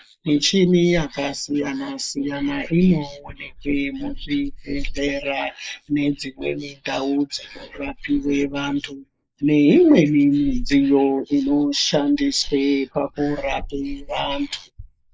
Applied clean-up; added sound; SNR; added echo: neural mask model Resemble Enhance denoiser.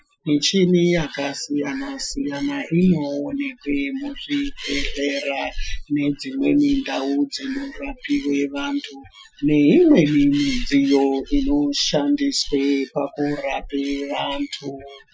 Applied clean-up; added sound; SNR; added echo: classical method Wiener filter.